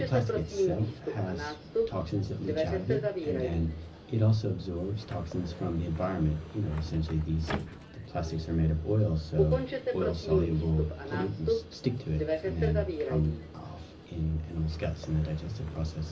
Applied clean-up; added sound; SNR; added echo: none; Subway, metro, underground; 4 dB; reverberation time 0.4 s.